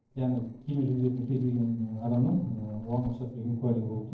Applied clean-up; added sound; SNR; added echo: neural separator model SepFormer DNS4.